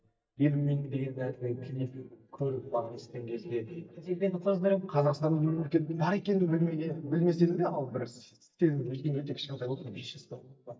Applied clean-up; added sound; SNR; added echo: neural mask model DeepFilterNet 3.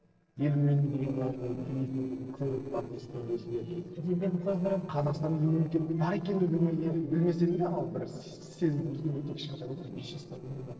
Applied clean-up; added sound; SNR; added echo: neural separator model SepFormer DNS4.